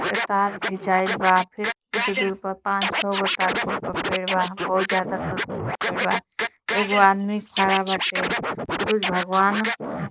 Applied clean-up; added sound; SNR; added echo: neural mask model Resemble Enhance denoiser.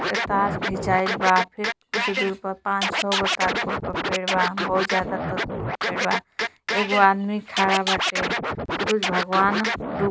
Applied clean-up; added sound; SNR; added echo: none; Scratching (performance technique); 2 dB; none.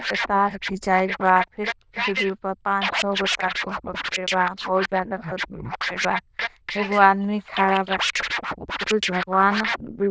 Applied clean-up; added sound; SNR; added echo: neural diffusion model UNIVERSE++.